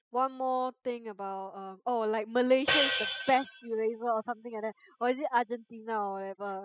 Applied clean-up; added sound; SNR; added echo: classical method spectral subtraction.